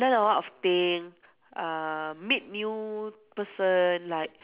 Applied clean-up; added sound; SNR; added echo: none; none; none; none.